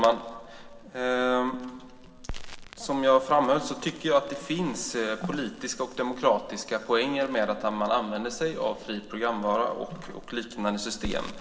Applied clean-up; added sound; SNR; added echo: none; Crackle; 16 dB; reverberation time 1.5 s.